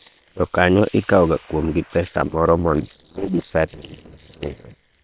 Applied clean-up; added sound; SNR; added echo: neural separator model SepFormer WHAM!.